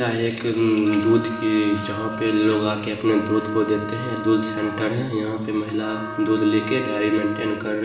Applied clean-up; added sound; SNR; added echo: none; Wind instrument, woodwind instrument; 12 dB; reverberation time 1.0 s.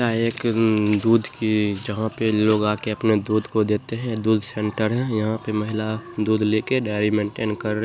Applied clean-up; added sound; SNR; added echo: none; none; none; none.